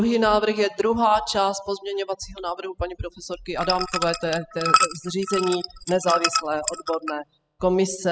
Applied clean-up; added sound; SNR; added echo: classical method spectral subtraction.